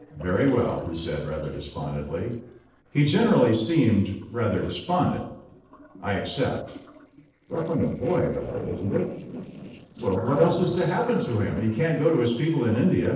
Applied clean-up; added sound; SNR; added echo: neural separator model SepFormer DNS4.